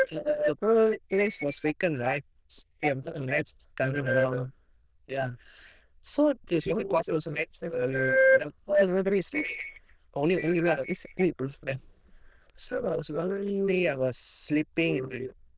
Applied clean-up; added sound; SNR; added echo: neural diffusion model UNIVERSE++.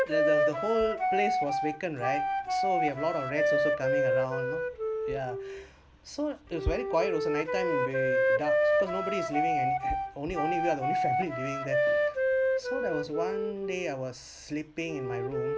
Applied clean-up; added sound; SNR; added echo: none; Wind instrument, woodwind instrument; -5 dB; none.